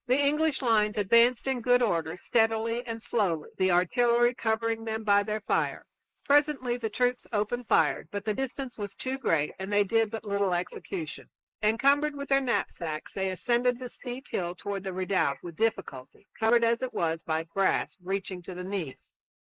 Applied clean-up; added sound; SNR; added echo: neural mask model Resemble Enhance denoiser.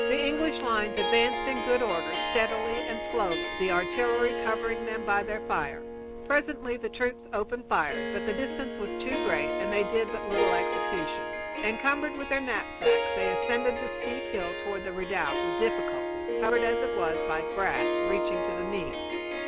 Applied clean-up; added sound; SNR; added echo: none; Harp; 0 dB; none.